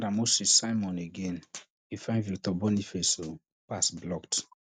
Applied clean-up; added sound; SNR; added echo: none; none; none; none.